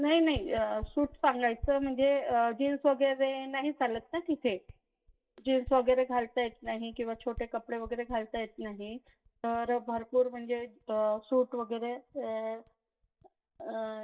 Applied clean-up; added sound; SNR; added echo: neural mask model DeepFilterNet 3.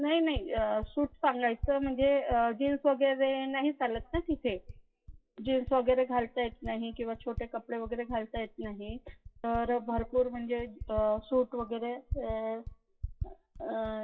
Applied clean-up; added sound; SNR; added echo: classical method WPE with log-MMSE.